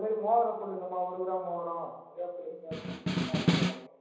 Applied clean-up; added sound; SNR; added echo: none; Snare drum; -3 dB; reverberation time 0.9 s.